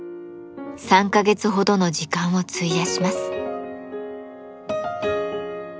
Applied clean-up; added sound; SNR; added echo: none; none; none; none.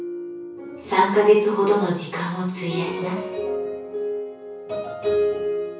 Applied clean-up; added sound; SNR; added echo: none; none; none; reverberation time 0.6 s.